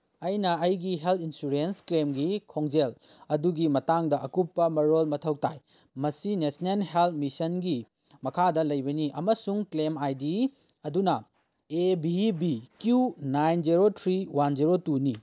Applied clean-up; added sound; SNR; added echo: none; none; none; none.